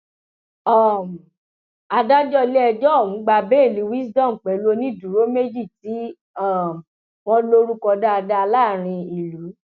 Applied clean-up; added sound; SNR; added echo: none; none; none; none.